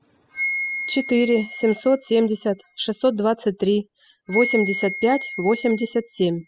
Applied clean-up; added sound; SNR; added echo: classical method spectral subtraction.